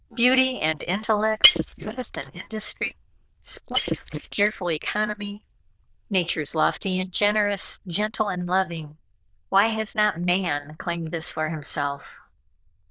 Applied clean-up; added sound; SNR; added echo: neural diffusion model UNIVERSE++.